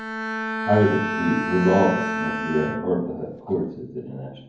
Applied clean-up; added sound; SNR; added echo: none; Bowed string instrument; 5 dB; reverberation time 0.9 s.